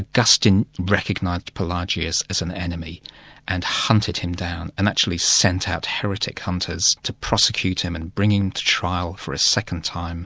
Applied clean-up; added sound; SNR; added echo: none; none; none; none.